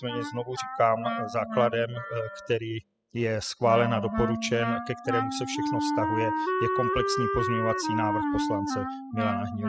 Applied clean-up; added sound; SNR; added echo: classical method spectral subtraction.